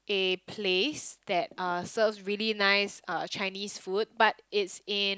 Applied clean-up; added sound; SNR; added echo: none; none; none; none.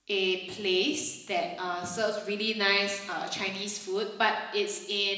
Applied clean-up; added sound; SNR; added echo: none; none; none; reverberation time 1.0 s.